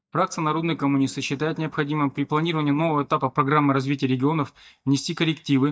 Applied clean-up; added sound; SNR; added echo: neural mask model DeepFilterNet 3.